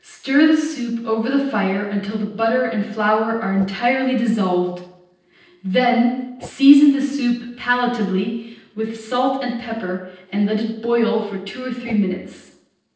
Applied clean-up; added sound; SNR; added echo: neural separator model SepFormer DNS4.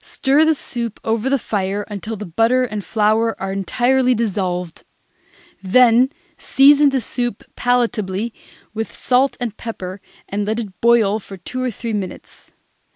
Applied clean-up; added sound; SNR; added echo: none; none; none; none.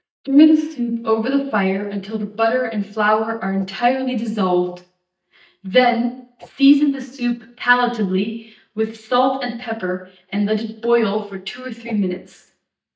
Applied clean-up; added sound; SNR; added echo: neural mask model DeepFilterNet 3.